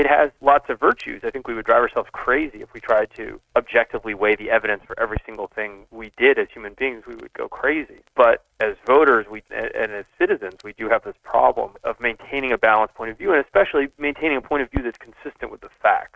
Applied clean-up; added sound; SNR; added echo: neural mask model RNNoise.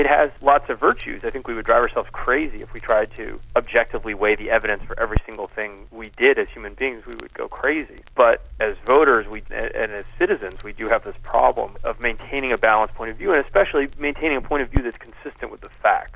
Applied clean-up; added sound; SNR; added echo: none; Crackle; 11 dB; none.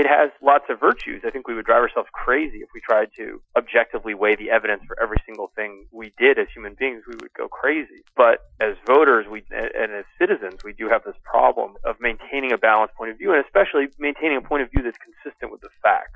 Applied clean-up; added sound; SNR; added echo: classical method Wiener filter.